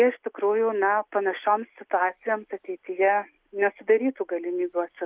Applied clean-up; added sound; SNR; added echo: none; none; none; none.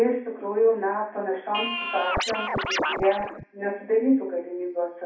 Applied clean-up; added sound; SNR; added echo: none; Scratching (performance technique); 3 dB; reverberation time 0.6 s.